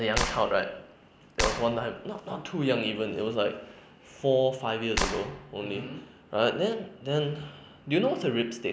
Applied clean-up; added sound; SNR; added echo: none; Clapping; 4 dB; none.